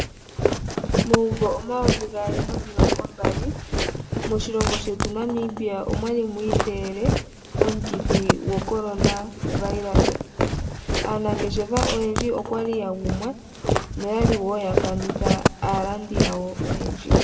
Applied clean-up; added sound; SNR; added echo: none; Walk, footsteps; -3 dB; reverberation time 0.7 s.